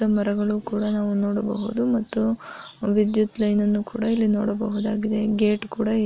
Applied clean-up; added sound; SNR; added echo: none; none; none; none.